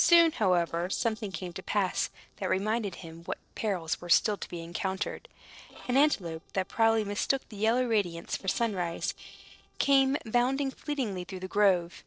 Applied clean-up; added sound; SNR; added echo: neural separator model SepFormer DNS4.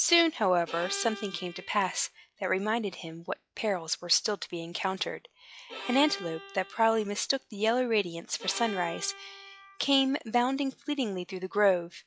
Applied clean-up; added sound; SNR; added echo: classical method log-MMSE.